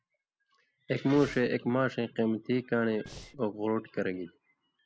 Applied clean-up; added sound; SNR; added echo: none; Breathing; 16 dB; none.